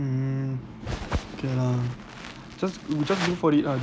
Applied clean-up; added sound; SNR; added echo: none; none; none; none.